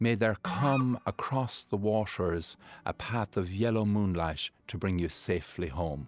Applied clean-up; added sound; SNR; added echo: none; Musical instrument; 12 dB; none.